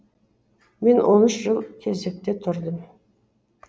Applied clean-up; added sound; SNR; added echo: none; none; none; none.